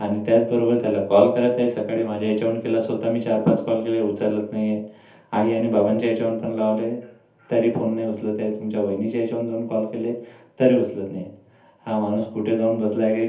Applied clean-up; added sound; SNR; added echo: none; none; none; reverberation time 0.5 s.